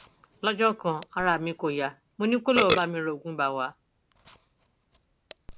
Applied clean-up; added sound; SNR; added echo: none; Burping, eructation; 7 dB; none.